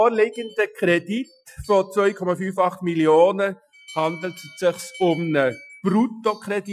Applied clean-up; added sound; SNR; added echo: classical method Wiener filter.